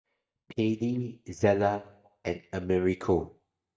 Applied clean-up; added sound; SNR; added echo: neural mask model DeepFilterNet 3.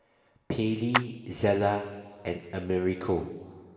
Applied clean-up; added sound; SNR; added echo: none; Clapping; 5 dB; reverberation time 2.0 s.